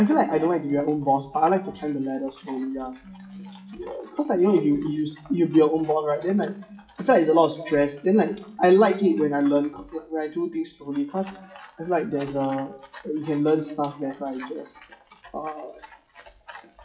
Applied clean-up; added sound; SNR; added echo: classical method WPE with log-MMSE.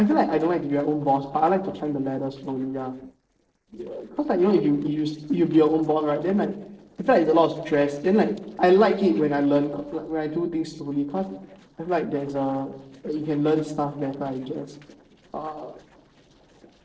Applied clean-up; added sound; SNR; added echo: neural separator model SepFormer DNS4.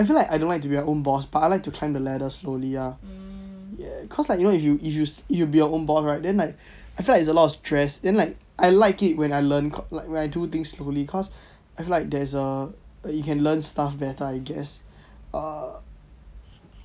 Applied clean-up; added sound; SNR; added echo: none; none; none; none.